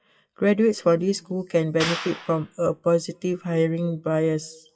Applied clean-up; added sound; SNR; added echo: classical method WPE with log-MMSE.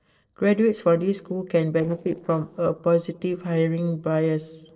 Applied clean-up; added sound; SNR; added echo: neural separator model SepFormer DNS4.